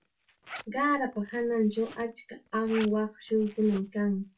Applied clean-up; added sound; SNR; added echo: none; Zipper (clothing); 17 dB; reverberation time 0.2 s.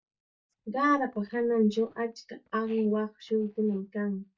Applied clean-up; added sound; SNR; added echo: neural mask model DeepFilterNet 3.